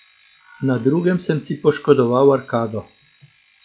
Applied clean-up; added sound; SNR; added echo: classical method log-MMSE.